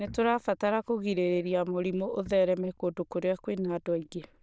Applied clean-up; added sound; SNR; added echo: neural diffusion model UNIVERSE++.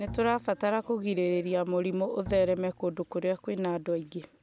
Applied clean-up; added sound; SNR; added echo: none; Bowed string instrument; 16 dB; none.